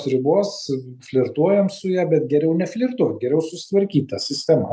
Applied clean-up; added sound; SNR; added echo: none; none; none; none.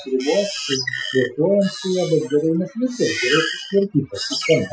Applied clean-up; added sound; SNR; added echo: classical method Wiener filter.